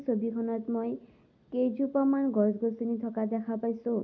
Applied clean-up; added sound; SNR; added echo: none; none; none; none.